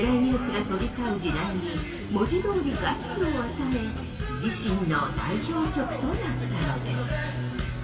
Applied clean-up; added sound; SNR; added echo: none; none; none; reverberation time 2.2 s.